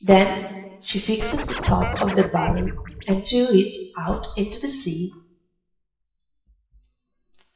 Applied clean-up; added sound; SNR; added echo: classical method WPE with log-MMSE.